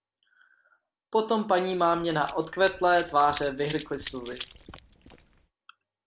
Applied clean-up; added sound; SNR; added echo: none; Run; 17 dB; none.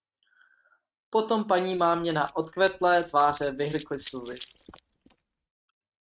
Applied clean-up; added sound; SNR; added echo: neural mask model RNNoise.